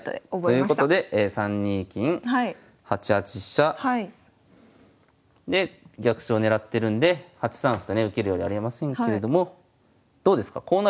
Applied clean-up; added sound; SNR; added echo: none; none; none; none.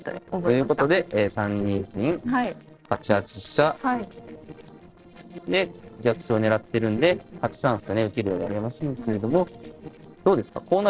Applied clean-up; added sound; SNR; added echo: neural separator model SepFormer DNS4.